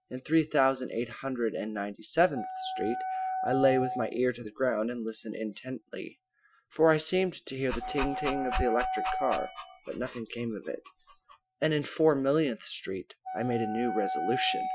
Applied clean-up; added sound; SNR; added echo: classical method Wiener filter.